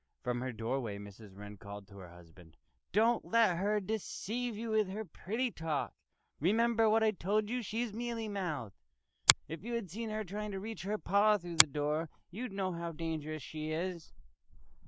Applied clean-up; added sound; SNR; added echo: none; Finger snapping; 1 dB; none.